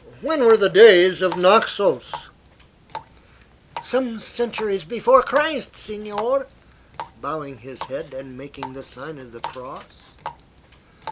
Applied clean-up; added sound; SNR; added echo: none; Water tap, faucet; 18 dB; none.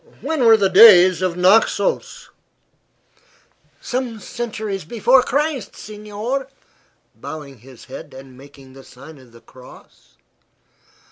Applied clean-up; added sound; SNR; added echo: none; none; none; none.